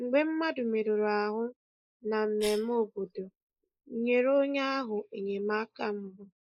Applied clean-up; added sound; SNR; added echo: neural mask model Resemble Enhance denoiser.